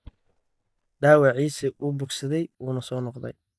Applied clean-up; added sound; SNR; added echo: neural mask model DeepFilterNet 3.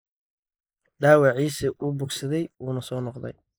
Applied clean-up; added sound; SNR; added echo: neural mask model Resemble Enhance denoiser.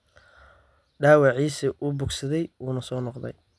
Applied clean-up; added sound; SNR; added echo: none; none; none; none.